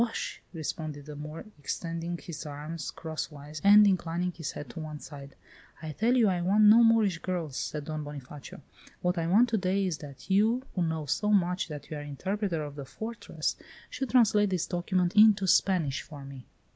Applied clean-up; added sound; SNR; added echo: none; none; none; none.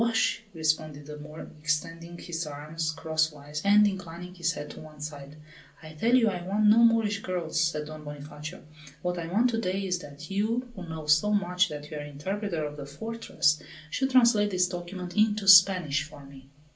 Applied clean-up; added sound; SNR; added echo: none; none; none; reverberation time 0.3 s.